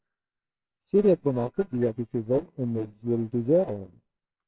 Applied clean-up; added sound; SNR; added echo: neural separator model SepFormer WHAMR!.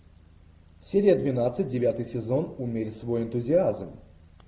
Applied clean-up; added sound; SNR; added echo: none; none; none; none.